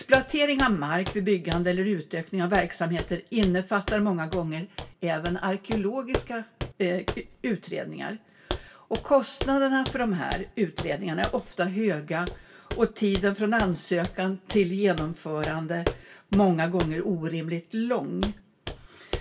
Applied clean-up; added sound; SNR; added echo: none; Walk, footsteps; 11 dB; reverberation time 0.2 s.